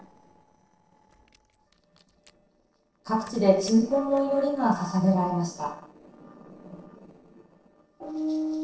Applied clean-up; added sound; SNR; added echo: neural separator model SepFormer DNS4.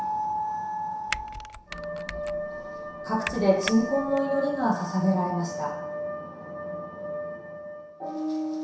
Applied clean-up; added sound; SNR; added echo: none; Typing; 10 dB; reverberation time 0.7 s.